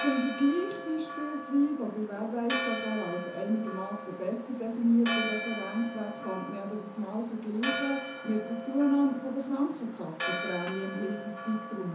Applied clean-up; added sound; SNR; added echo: none; Church bell; 7 dB; reverberation time 0.7 s.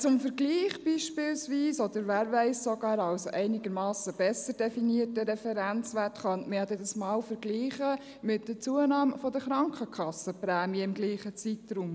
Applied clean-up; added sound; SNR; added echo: none; none; none; none.